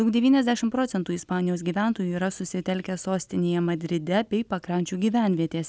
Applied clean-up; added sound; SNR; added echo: none; none; none; none.